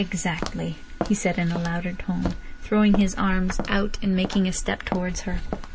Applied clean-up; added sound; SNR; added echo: none; Walk, footsteps; 12 dB; none.